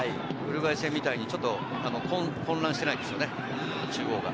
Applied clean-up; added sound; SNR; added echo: none; none; none; none.